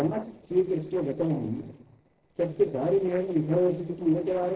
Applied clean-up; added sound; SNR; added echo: neural separator model SepFormer DNS4.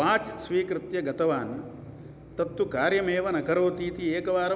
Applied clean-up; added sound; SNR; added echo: none; none; none; none.